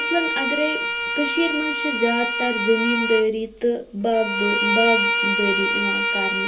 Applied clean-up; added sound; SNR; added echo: none; Bowed string instrument; 0 dB; reverberation time 0.2 s.